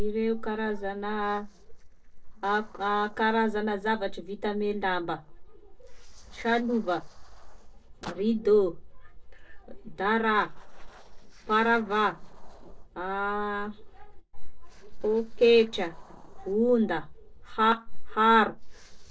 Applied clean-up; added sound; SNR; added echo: neural separator model SepFormer DNS4.